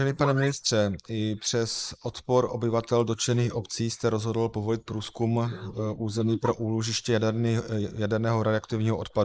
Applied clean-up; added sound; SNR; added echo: neural mask model Resemble Enhance denoiser.